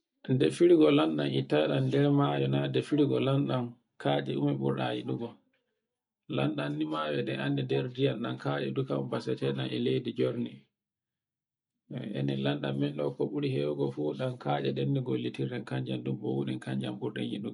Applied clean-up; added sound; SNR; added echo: none; none; none; none.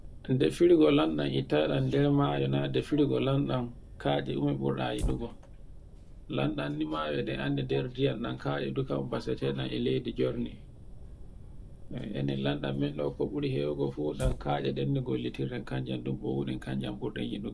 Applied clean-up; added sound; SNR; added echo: none; Fire; 13 dB; none.